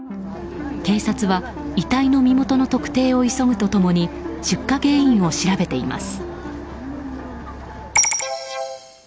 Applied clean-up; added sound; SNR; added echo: none; none; none; none.